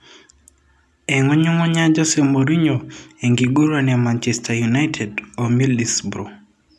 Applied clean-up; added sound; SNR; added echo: none; none; none; none.